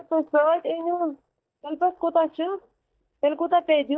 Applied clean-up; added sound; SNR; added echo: neural mask model DeepFilterNet 3.